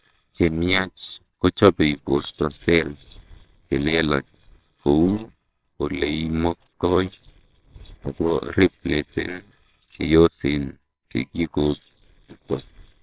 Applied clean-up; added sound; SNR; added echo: neural separator model SepFormer WHAMR!.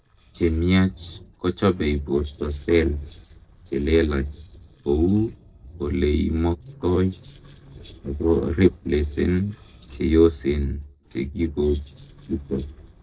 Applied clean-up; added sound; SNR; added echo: neural separator model SepFormer DNS4.